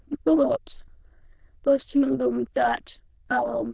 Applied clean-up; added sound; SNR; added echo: neural diffusion model UNIVERSE++.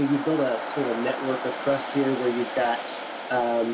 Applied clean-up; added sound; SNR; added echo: none; Waves, surf; 7 dB; none.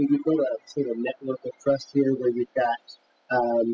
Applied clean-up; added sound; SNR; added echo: classical method spectral subtraction.